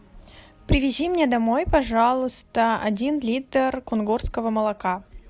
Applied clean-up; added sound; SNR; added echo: none; none; none; none.